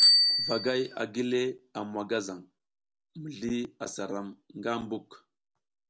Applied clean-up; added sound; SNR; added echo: none; Bicycle bell; -2 dB; none.